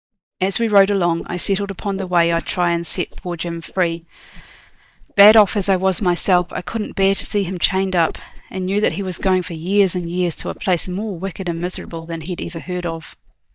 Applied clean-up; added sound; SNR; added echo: neural mask model DeepFilterNet 3.